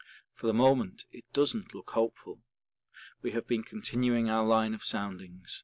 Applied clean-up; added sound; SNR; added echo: none; none; none; none.